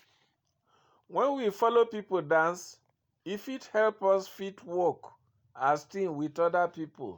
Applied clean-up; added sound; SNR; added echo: none; none; none; none.